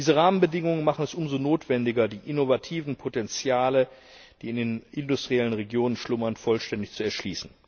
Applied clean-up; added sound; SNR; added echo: none; none; none; none.